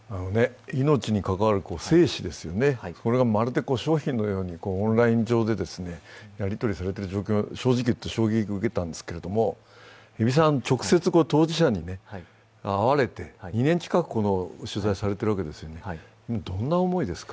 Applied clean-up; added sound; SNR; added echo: none; none; none; none.